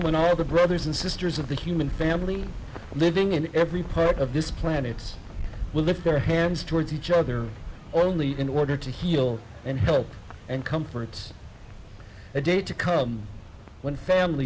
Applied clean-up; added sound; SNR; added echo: none; none; none; none.